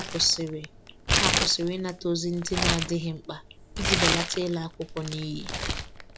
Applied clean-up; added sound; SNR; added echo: none; Crumpling, crinkling; 0 dB; none.